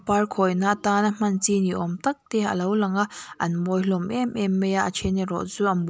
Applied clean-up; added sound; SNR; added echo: none; none; none; none.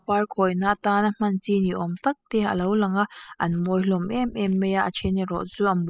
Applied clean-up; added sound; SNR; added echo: classical method spectral subtraction.